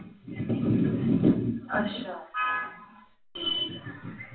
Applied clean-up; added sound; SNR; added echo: none; none; none; reverberation time 0.3 s.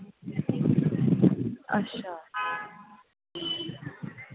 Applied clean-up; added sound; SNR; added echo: none; none; none; none.